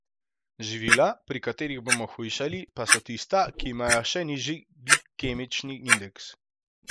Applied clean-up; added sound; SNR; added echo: neural mask model Resemble Enhance denoiser.